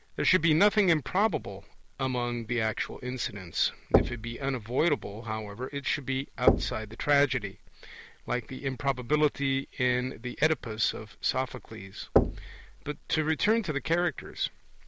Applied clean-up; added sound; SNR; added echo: none; Knock; 2 dB; none.